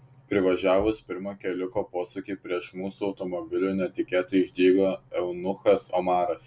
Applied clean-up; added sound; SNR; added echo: none; none; none; none.